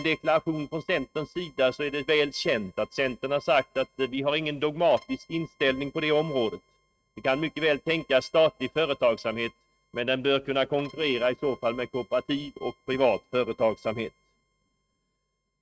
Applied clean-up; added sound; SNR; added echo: neural mask model RNNoise.